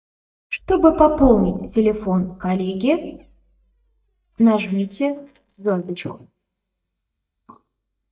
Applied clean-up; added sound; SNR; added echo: neural mask model DeepFilterNet 3.